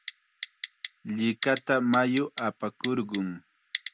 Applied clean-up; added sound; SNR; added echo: none; Typing; 10 dB; none.